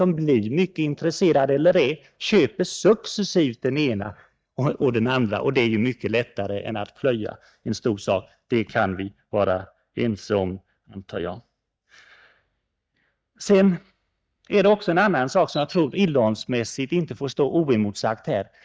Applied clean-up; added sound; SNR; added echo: neural mask model DeepFilterNet 3.